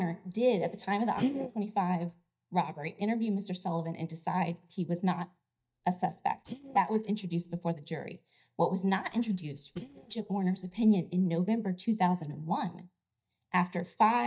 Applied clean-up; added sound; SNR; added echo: neural mask model DeepFilterNet 3.